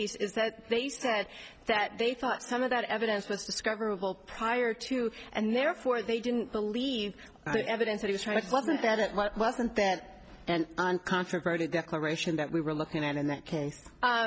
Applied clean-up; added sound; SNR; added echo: none; none; none; none.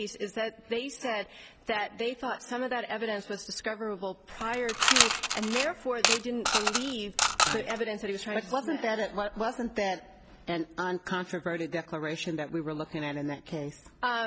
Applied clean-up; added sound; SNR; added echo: none; Coin (dropping) / Mechanisms; -5 dB; none.